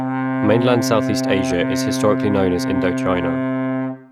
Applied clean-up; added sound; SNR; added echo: neural mask model RNNoise.